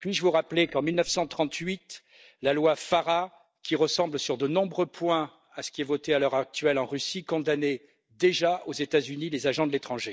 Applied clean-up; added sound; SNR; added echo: neural mask model DeepFilterNet 3.